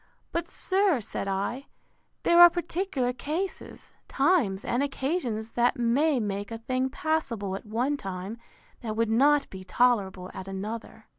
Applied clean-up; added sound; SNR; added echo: none; none; none; none.